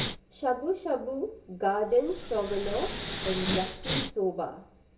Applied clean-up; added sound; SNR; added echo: none; Respiratory sounds; 6 dB; reverberation time 0.2 s.